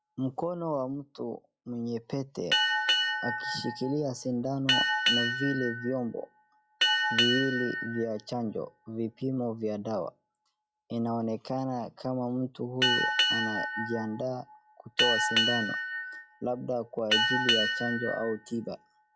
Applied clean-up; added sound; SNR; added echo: classical method log-MMSE.